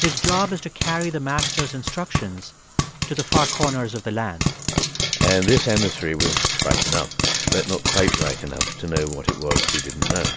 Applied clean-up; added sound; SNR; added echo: none; Frying (food); -1 dB; none.